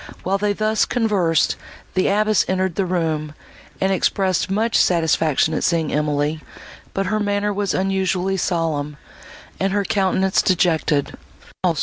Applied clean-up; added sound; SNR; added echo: none; none; none; none.